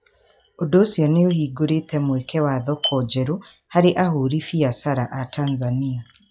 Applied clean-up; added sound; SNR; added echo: classical method log-MMSE.